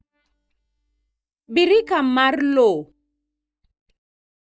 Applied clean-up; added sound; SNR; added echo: neural mask model DeepFilterNet 3.